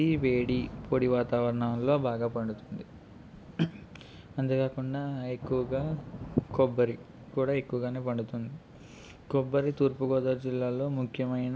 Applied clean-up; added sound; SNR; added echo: none; Thunder / Rain; 16 dB; none.